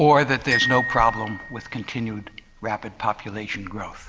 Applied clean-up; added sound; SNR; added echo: none; Glockenspiel; 7 dB; none.